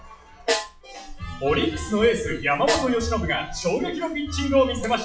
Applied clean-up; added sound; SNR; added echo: classical method WPE with log-MMSE.